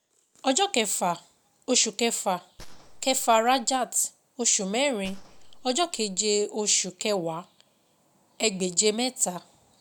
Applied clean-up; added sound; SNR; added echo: none; Gunshot, gunfire; 17 dB; none.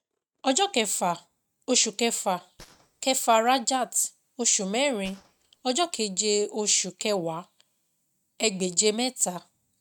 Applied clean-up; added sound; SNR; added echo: neural mask model RNNoise.